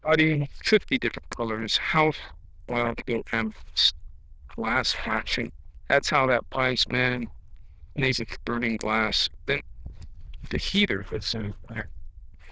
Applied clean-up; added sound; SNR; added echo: neural diffusion model UNIVERSE++.